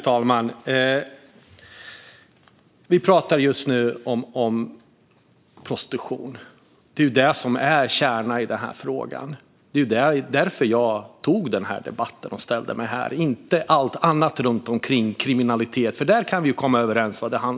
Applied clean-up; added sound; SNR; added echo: none; none; none; none.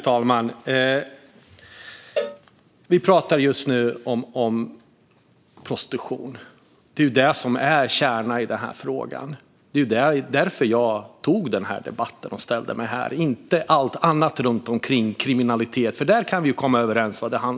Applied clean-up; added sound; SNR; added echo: none; Cowbell; 12 dB; none.